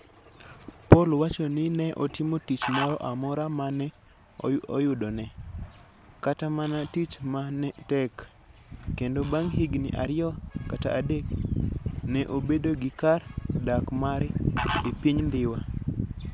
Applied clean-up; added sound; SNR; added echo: none; Fowl; 16 dB; none.